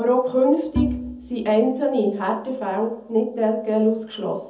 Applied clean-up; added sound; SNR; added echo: none; Bowed string instrument; 6 dB; reverberation time 0.7 s.